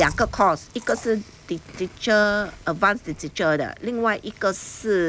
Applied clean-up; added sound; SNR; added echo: none; Chewing, mastication; 18 dB; none.